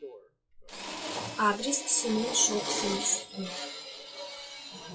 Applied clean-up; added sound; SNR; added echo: classical method WPE with log-MMSE.